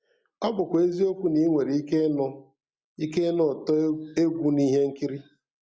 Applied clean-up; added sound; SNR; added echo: none; none; none; none.